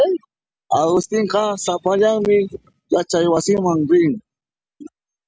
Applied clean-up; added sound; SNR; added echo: none; none; none; none.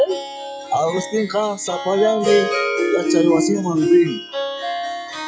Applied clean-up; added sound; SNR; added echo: classical method log-MMSE.